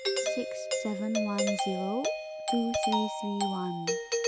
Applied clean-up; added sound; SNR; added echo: none; Doorbell; -2 dB; none.